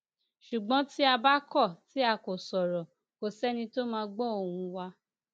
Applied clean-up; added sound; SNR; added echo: none; none; none; none.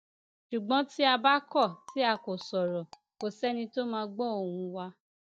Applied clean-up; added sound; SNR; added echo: neural mask model DeepFilterNet 3.